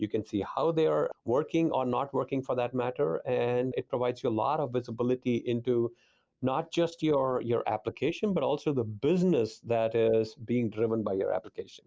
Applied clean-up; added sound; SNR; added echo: none; none; none; none.